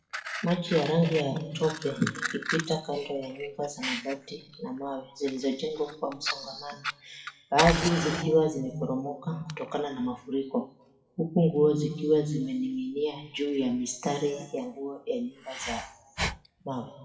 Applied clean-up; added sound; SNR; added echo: classical method WPE with log-MMSE.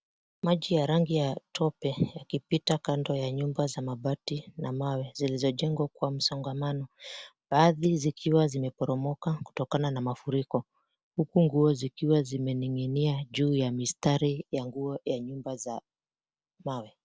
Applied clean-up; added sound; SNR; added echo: none; none; none; none.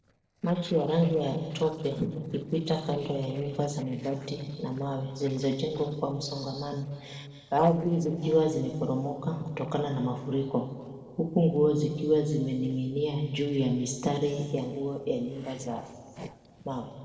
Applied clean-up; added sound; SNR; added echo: neural separator model SepFormer DNS4.